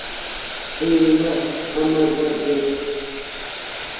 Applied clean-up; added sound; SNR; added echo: none; Boiling; 10 dB; reverberation time 2.2 s.